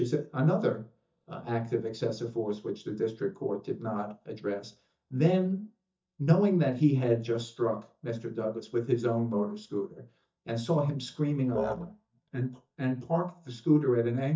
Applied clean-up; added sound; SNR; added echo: neural mask model DeepFilterNet 3.